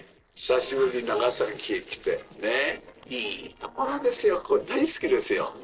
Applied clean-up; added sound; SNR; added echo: neural separator model SepFormer DNS4.